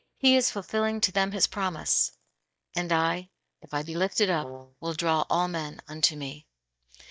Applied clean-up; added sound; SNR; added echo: neural mask model DeepFilterNet 3.